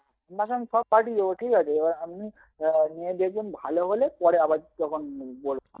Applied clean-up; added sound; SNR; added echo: neural mask model DeepFilterNet 3.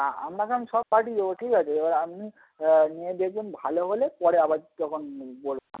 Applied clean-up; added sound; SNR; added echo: none; none; none; none.